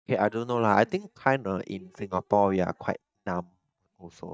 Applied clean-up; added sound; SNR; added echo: neural mask model DeepFilterNet 3.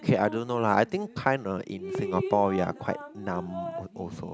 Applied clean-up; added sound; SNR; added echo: none; Drip; 10 dB; none.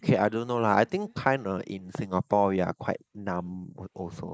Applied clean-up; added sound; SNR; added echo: neural mask model Resemble Enhance denoiser.